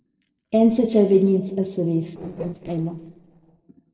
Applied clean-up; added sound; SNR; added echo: neural separator model SepFormer DNS4.